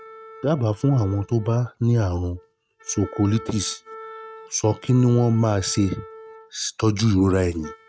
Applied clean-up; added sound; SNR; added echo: neural mask model RNNoise.